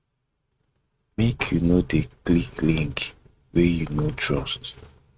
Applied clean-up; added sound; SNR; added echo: neural mask model RNNoise.